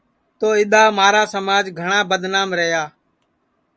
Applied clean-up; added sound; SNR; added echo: none; none; none; none.